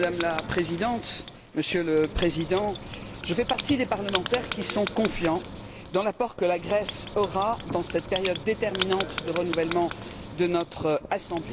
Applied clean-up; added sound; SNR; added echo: none; Writing; 6 dB; none.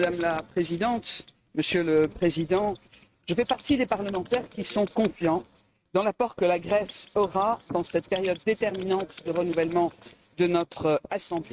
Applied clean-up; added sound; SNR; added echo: neural mask model RNNoise.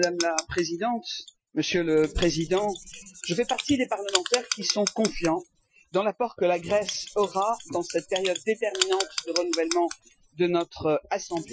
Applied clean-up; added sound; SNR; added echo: classical method Wiener filter.